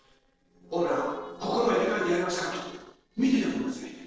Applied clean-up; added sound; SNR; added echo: neural separator model SepFormer DNS4.